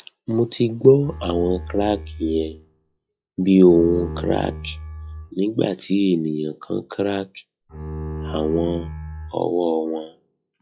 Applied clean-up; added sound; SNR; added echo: classical method log-MMSE.